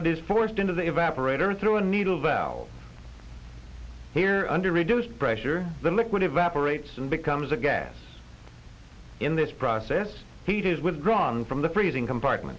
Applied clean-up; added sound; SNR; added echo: none; none; none; none.